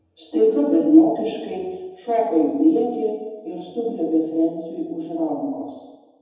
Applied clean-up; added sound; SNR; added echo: none; none; none; reverberation time 1.1 s.